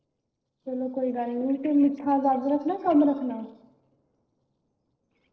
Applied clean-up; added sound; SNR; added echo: neural separator model SepFormer DNS4.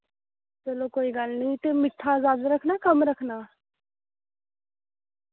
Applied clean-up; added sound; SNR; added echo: none; none; none; none.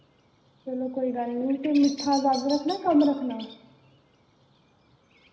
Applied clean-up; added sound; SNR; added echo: none; Bird vocalization, bird call, bird song; 18 dB; reverberation time 0.9 s.